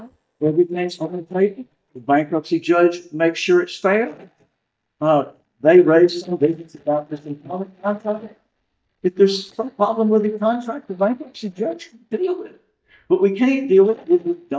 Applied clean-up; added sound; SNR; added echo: neural mask model DeepFilterNet 3.